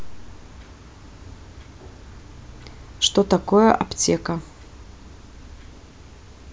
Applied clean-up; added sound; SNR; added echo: none; none; none; none.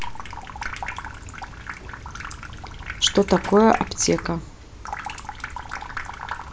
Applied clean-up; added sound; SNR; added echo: none; Sink (filling or washing) / Water tap, faucet; 9 dB; none.